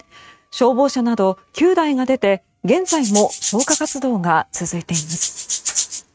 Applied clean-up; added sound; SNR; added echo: neural mask model RNNoise.